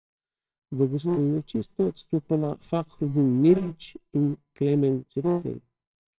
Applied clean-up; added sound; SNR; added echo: neural separator model SepFormer WHAMR!.